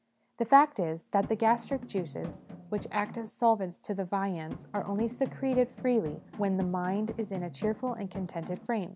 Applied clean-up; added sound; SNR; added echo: none; Drum; 13 dB; none.